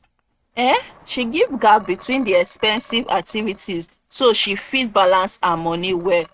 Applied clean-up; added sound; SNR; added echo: neural mask model RNNoise.